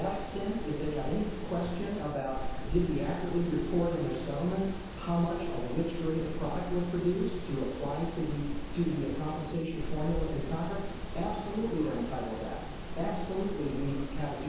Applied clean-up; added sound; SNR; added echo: none; Insect; 2 dB; reverberation time 0.9 s.